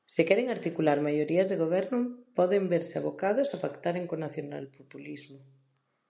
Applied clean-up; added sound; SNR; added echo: none; none; none; none.